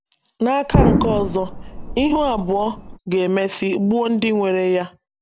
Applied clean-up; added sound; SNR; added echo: none; Explosion; 1 dB; none.